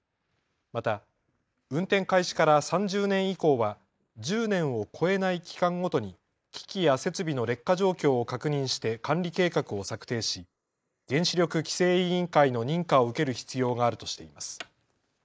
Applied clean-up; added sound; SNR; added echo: neural mask model Resemble Enhance denoiser.